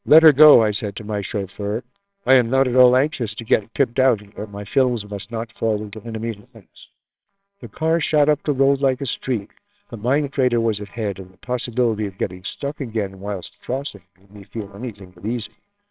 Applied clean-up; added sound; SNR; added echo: neural separator model SepFormer WHAMR!.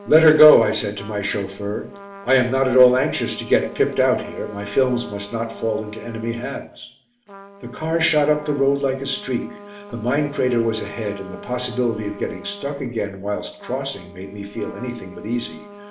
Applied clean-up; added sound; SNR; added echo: none; Trumpet; 18 dB; reverberation time 0.5 s.